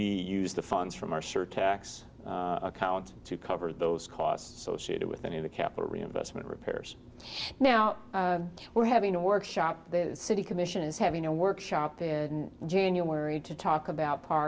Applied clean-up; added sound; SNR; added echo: none; none; none; none.